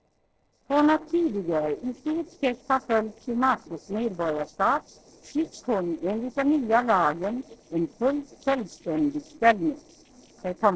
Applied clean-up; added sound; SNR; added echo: neural separator model SepFormer DNS4.